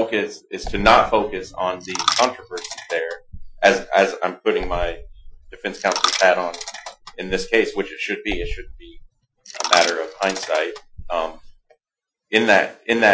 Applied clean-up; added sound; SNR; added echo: classical method Wiener filter.